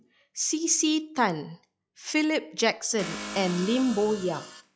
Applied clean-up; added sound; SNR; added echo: classical method log-MMSE.